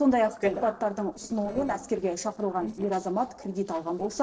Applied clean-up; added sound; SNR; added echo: neural separator model SepFormer DNS4.